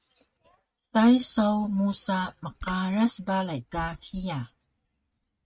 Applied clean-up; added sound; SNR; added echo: neural mask model RNNoise.